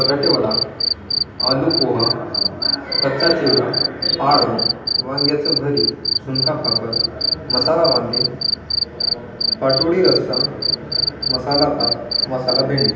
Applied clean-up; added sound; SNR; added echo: none; Cricket; 1 dB; reverberation time 0.8 s.